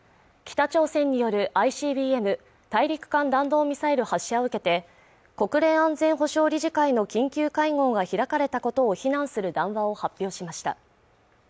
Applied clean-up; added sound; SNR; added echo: none; none; none; none.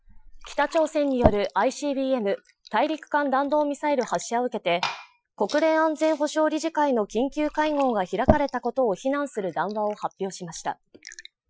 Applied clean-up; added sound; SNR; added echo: classical method Wiener filter.